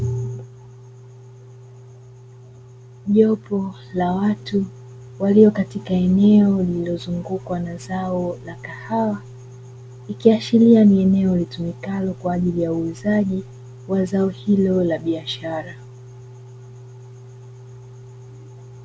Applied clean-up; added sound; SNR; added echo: none; none; none; none.